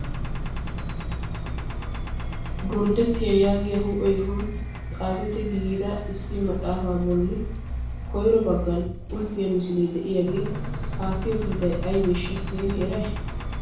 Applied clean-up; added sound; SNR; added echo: none; Engine; 3 dB; reverberation time 0.7 s.